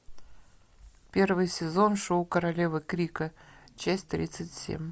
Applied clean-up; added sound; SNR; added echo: none; none; none; none.